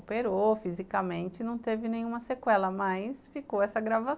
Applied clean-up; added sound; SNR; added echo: none; none; none; none.